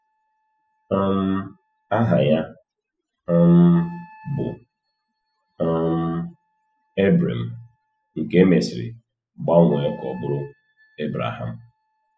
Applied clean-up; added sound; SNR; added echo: classical method spectral subtraction.